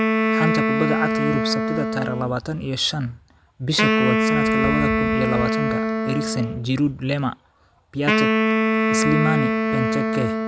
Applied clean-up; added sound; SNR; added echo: none; Wind instrument, woodwind instrument; -4 dB; none.